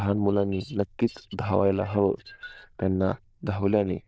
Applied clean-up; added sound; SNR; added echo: neural diffusion model UNIVERSE++.